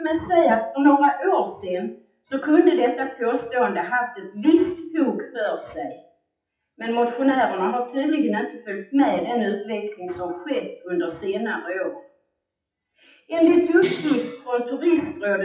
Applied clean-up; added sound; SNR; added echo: classical method WPE with log-MMSE.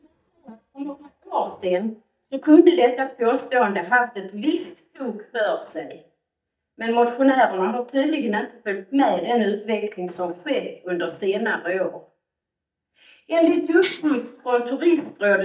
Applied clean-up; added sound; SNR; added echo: neural mask model DeepFilterNet 3.